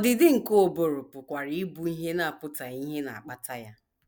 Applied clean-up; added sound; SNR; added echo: none; none; none; none.